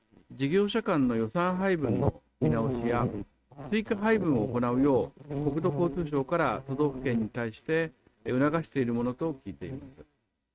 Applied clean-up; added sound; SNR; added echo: neural mask model RNNoise.